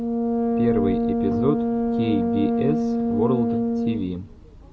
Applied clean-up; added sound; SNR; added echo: none; Brass instrument; -4 dB; none.